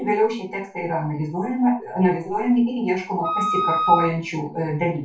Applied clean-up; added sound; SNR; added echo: none; Wind instrument, woodwind instrument; 1 dB; reverberation time 0.3 s.